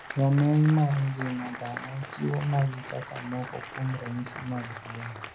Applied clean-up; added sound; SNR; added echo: none; Applause; 13 dB; reverberation time 0.3 s.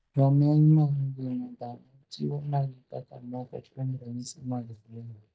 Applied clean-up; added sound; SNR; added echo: neural mask model DeepFilterNet 3.